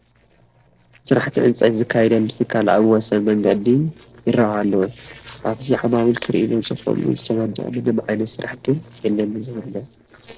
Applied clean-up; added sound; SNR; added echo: neural separator model SepFormer DNS4.